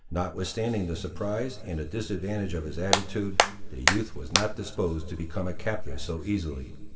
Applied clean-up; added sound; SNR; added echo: none; Hands; -2 dB; reverberation time 2.8 s.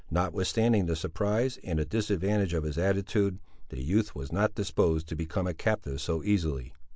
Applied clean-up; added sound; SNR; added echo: none; none; none; none.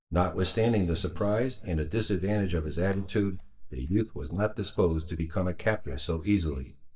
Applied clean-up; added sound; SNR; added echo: neural mask model DeepFilterNet 3.